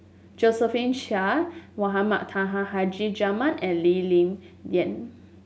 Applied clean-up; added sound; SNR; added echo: none; none; none; none.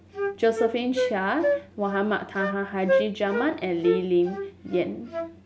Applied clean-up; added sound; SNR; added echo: none; Wind instrument, woodwind instrument; 3 dB; none.